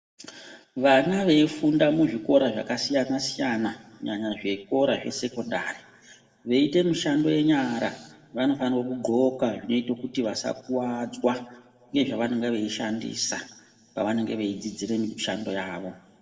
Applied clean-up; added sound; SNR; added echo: none; none; none; reverberation time 1.2 s.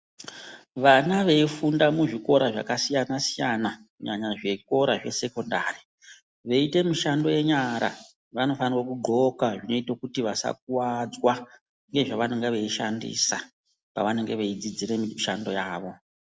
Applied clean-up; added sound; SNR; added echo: none; none; none; none.